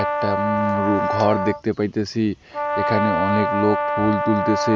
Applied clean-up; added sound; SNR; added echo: none; Brass instrument; 1 dB; none.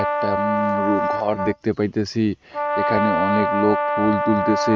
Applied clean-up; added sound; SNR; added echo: neural mask model RNNoise.